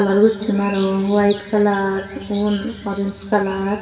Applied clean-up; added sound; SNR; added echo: none; none; none; reverberation time 1.8 s.